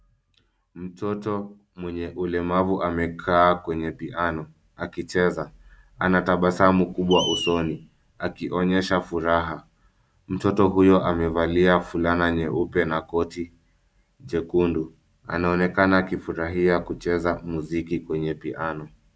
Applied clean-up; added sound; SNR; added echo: none; Screech; 12 dB; none.